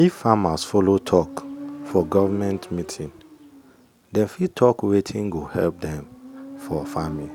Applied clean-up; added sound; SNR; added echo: none; Motorcycle; 16 dB; none.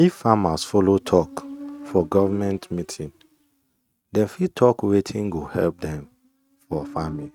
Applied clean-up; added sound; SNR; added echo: neural mask model RNNoise.